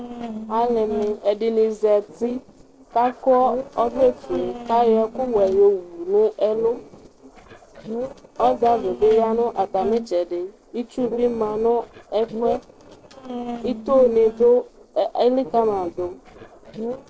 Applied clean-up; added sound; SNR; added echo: neural separator model SepFormer DNS4.